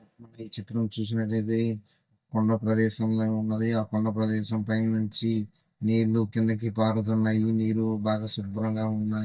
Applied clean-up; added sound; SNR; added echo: neural mask model DeepFilterNet 3.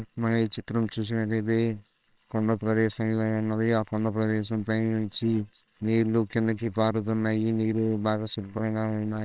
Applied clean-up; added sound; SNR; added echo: neural separator model SepFormer WHAMR!.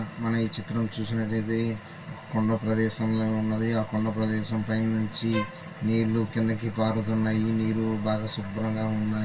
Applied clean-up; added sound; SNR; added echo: none; Bowed string instrument; 11 dB; reverberation time 0.1 s.